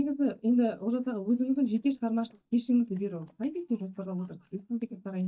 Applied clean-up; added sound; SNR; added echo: neural mask model DeepFilterNet 3.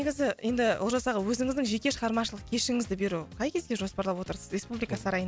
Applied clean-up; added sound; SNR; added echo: none; none; none; none.